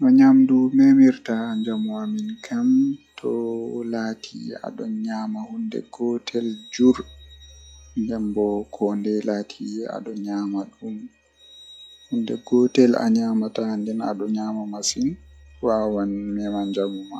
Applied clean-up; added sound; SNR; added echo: classical method log-MMSE.